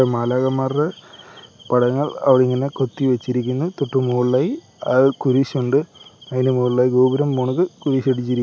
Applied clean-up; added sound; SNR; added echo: none; none; none; none.